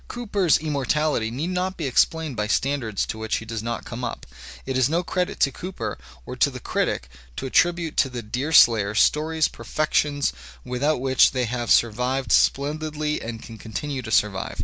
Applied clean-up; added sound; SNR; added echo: none; none; none; none.